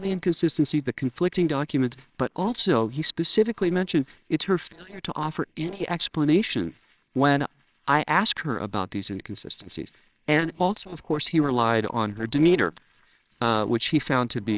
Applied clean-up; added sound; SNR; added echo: neural separator model SepFormer WHAMR!.